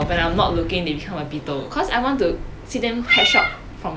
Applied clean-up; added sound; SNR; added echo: none; Gunshot, gunfire / Boom + Meow; 2 dB; none.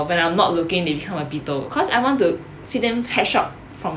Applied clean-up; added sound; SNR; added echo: none; none; none; none.